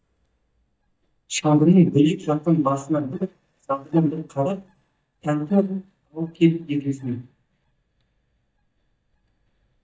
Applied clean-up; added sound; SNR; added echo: neural mask model DeepFilterNet 3.